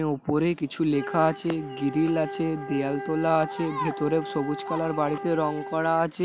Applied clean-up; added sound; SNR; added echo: none; Wind instrument, woodwind instrument; 11 dB; none.